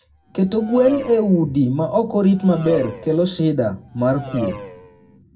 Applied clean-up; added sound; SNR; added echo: none; Race car, auto racing; 15 dB; reverberation time 0.4 s.